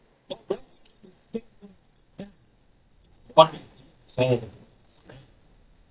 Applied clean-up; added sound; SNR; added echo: neural mask model DeepFilterNet 3.